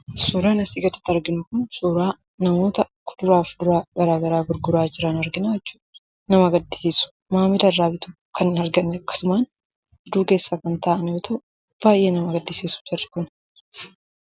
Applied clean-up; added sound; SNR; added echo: none; none; none; none.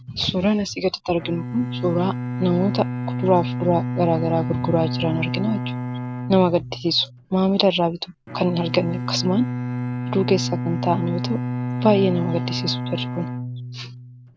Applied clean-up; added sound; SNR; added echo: none; Bowed string instrument; 5 dB; none.